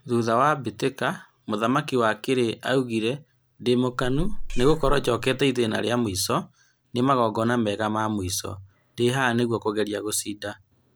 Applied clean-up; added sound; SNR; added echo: none; Meow; 1 dB; none.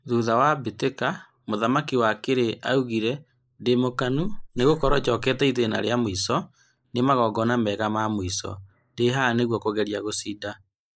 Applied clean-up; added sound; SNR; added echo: neural mask model Resemble Enhance denoiser.